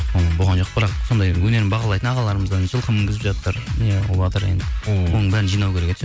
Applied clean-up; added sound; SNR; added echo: none; none; none; none.